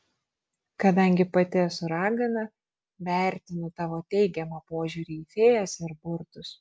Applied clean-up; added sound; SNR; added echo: none; none; none; none.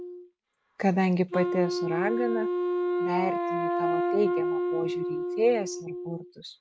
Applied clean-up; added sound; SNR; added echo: neural mask model RNNoise.